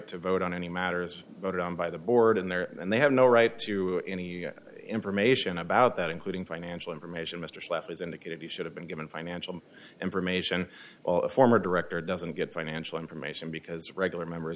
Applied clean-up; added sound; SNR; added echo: none; none; none; none.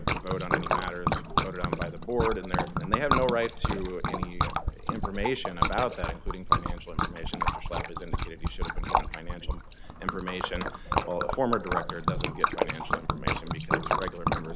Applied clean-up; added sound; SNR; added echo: none; Liquid; -5 dB; none.